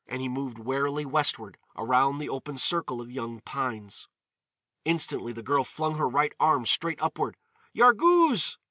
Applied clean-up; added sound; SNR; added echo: none; none; none; none.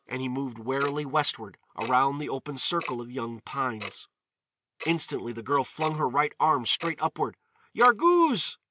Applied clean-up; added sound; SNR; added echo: none; Tick-tock; 19 dB; none.